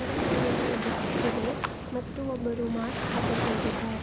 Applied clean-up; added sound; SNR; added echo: none; Waves, surf; -3 dB; none.